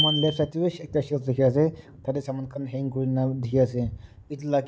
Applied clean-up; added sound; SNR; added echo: none; Bicycle bell; 10 dB; none.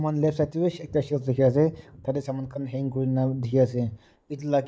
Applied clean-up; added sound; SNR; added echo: neural mask model Resemble Enhance denoiser.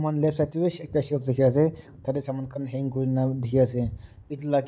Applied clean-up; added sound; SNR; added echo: none; none; none; none.